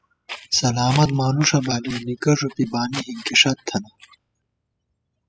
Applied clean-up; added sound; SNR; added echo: classical method spectral subtraction.